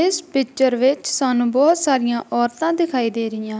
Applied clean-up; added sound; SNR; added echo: none; none; none; none.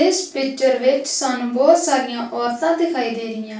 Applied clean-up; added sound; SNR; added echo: none; none; none; reverberation time 0.3 s.